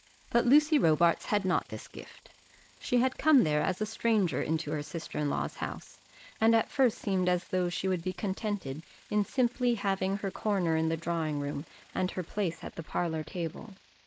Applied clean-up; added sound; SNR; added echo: neural mask model Resemble Enhance denoiser.